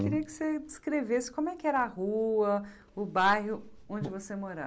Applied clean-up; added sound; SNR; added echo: none; none; none; none.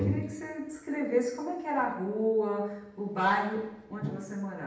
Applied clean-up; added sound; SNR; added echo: none; none; none; reverberation time 0.9 s.